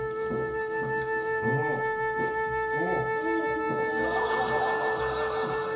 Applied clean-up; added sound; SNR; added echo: none; Wind instrument, woodwind instrument; -5 dB; reverberation time 0.7 s.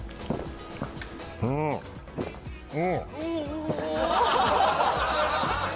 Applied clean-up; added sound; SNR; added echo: none; none; none; none.